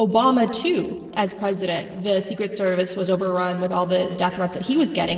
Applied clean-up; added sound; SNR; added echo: neural separator model SepFormer DNS4.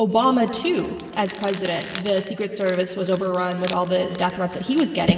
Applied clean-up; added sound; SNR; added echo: none; Crumpling, crinkling; 11 dB; reverberation time 2.8 s.